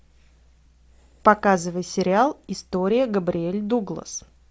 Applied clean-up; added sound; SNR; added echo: none; none; none; none.